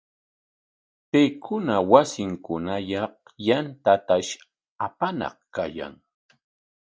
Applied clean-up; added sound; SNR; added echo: none; none; none; none.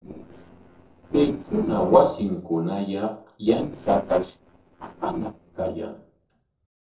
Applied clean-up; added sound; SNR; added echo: neural separator model SepFormer DNS4.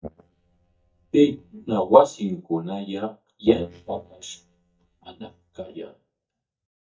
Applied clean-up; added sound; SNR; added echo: neural mask model DeepFilterNet 3.